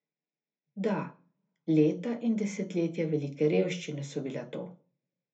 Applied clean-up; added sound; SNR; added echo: none; none; none; reverberation time 0.3 s.